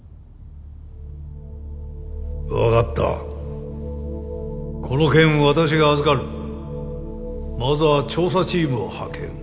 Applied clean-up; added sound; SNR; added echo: none; none; none; none.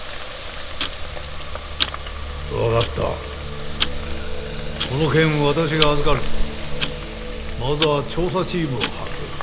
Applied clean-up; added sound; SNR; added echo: none; Tick-tock + Water tap, faucet; 1 dB; none.